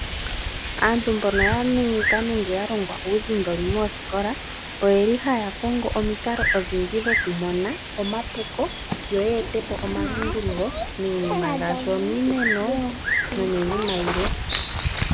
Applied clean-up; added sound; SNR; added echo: none; Bird vocalization, bird call, bird song + Bird vocalization, bird call, bird song; 2 dB; none.